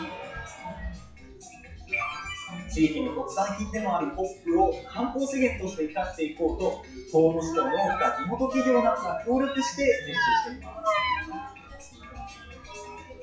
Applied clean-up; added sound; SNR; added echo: classical method WPE with log-MMSE.